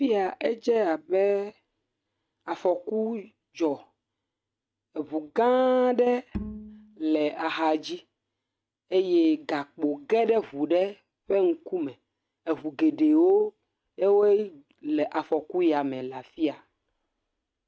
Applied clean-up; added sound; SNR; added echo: neural mask model RNNoise.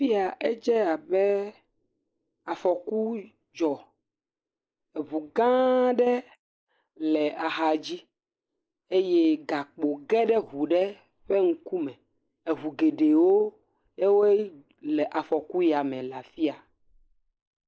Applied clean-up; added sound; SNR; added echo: neural mask model Resemble Enhance denoiser.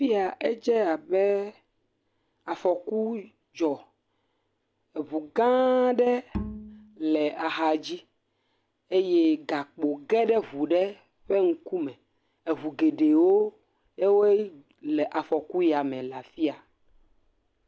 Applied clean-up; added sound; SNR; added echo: none; Bowed string instrument; 11 dB; none.